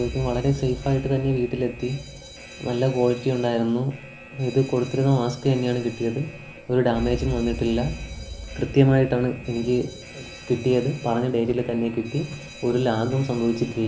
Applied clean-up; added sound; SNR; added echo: none; Alarm; 14 dB; none.